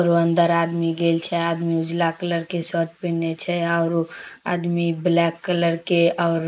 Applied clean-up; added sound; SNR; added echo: neural mask model Resemble Enhance denoiser.